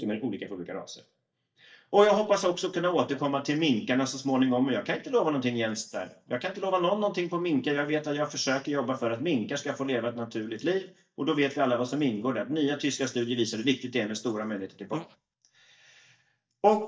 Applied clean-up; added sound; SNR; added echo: neural mask model DeepFilterNet 3.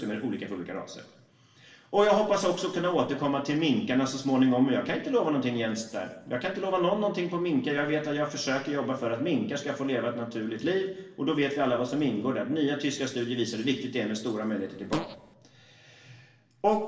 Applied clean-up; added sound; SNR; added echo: none; Fart; 7 dB; reverberation time 0.9 s.